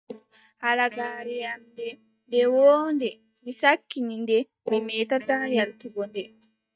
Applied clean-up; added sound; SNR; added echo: neural mask model DeepFilterNet 3.